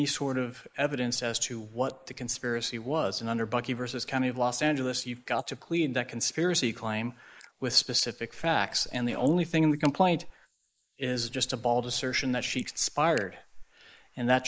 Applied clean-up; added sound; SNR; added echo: neural mask model Resemble Enhance denoiser.